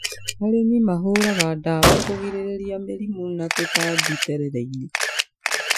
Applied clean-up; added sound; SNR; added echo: classical method Wiener filter.